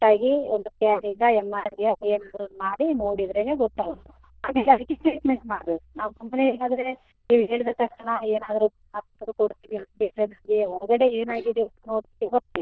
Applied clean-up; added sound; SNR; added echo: neural diffusion model UNIVERSE++.